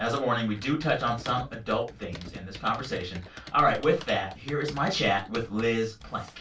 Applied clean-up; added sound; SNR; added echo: none; Computer keyboard; 17 dB; reverberation time 0.2 s.